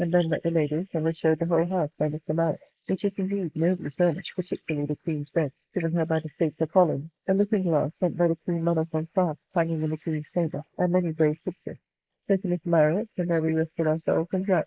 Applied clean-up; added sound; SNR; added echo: neural mask model Resemble Enhance denoiser.